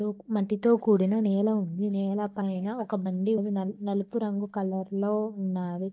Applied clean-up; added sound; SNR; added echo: neural mask model DeepFilterNet 3.